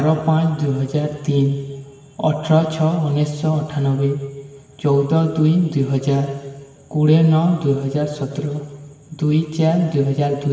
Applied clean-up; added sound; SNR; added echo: none; none; none; reverberation time 1.5 s.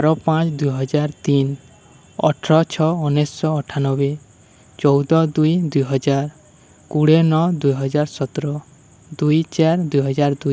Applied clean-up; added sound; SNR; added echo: none; none; none; none.